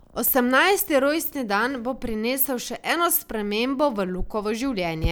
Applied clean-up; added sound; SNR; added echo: none; Purr; 16 dB; none.